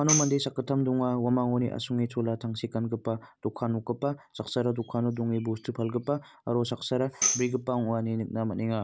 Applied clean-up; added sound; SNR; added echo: none; Tambourine; 5 dB; none.